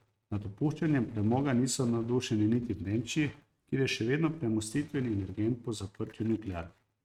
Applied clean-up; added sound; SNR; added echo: neural mask model RNNoise.